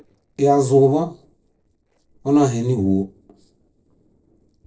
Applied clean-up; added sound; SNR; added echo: neural separator model SepFormer DNS4.